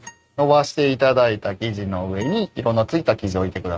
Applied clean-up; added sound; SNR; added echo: neural mask model RNNoise.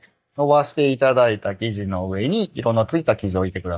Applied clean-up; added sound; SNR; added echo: neural mask model DeepFilterNet 3.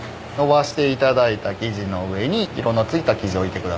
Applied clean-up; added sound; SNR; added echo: none; none; none; none.